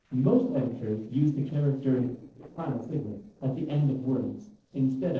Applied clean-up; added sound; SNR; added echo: neural separator model SepFormer DNS4.